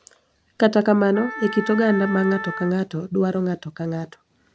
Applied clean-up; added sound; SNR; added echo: none; Wind instrument, woodwind instrument; 11 dB; none.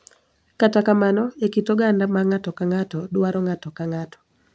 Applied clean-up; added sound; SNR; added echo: none; none; none; none.